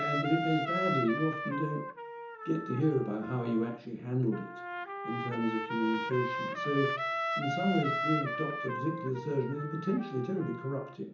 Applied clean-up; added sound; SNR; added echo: none; Trumpet; 4 dB; reverberation time 0.6 s.